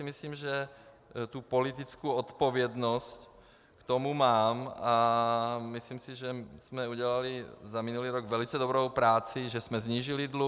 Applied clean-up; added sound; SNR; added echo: none; none; none; none.